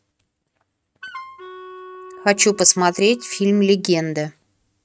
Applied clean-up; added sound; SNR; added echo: neural mask model RNNoise.